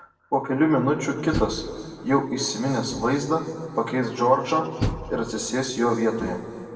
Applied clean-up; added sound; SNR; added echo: none; Door; 12 dB; reverberation time 2.0 s.